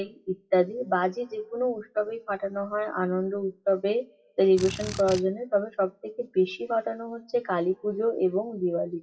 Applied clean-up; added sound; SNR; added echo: classical method WPE with log-MMSE.